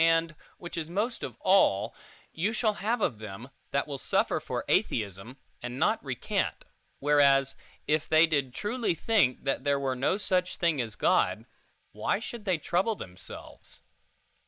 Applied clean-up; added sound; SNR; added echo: neural mask model Resemble Enhance denoiser.